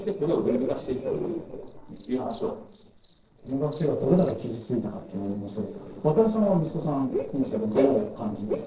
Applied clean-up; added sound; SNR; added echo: neural separator model SepFormer DNS4.